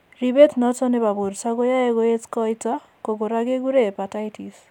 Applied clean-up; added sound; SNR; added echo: none; none; none; none.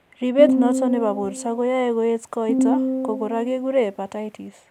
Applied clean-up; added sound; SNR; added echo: none; Piano; 3 dB; none.